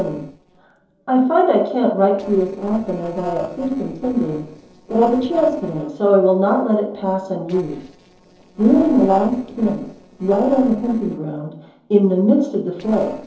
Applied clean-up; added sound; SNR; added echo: neural separator model SepFormer DNS4.